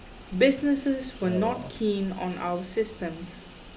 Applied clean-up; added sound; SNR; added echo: none; Bathtub (filling or washing) / Water tap, faucet; 16 dB; none.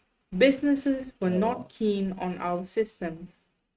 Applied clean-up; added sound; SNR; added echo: neural mask model RNNoise.